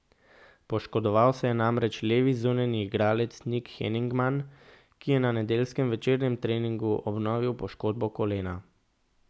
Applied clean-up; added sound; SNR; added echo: none; none; none; none.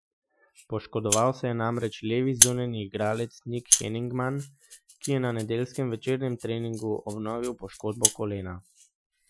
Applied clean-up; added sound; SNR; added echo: classical method Wiener filter.